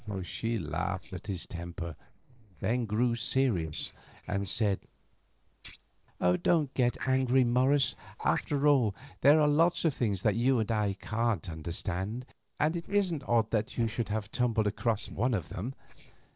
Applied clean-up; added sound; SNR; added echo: neural separator model SepFormer DNS4.